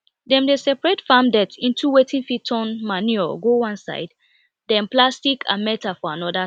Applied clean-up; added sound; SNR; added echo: none; none; none; none.